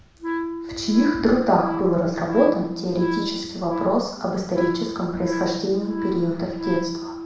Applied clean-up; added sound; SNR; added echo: none; Wind instrument, woodwind instrument; 6 dB; reverberation time 0.7 s.